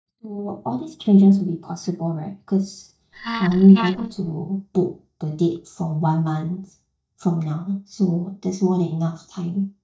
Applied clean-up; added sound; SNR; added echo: neural mask model DeepFilterNet 3.